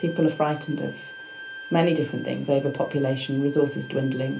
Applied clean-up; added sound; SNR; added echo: none; Bowed string instrument; 16 dB; reverberation time 0.3 s.